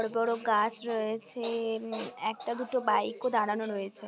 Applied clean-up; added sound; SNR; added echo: none; none; none; none.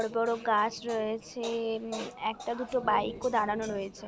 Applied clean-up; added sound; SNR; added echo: none; Thunder / Rain; 19 dB; none.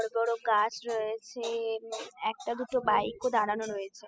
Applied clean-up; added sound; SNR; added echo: classical method spectral subtraction.